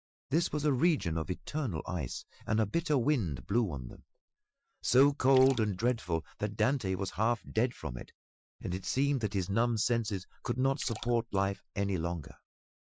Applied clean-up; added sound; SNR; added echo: classical method Wiener filter.